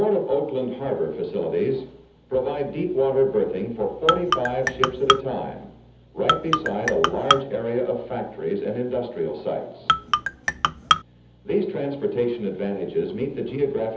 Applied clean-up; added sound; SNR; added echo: none; Marimba, xylophone; -2 dB; reverberation time 0.7 s.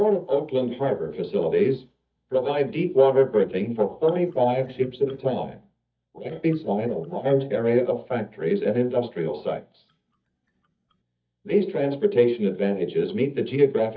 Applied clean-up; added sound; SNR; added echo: neural mask model DeepFilterNet 3.